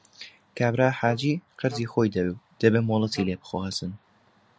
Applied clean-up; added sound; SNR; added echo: none; Wind instrument, woodwind instrument; 17 dB; none.